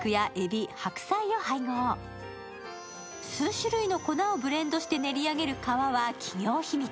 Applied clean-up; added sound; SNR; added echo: none; none; none; none.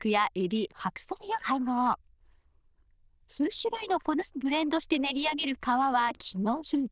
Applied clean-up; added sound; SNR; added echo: neural diffusion model UNIVERSE++.